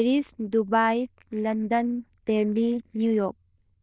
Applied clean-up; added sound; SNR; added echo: neural diffusion model UNIVERSE++.